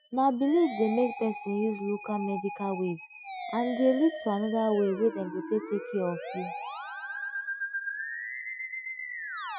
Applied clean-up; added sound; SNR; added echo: classical method Wiener filter.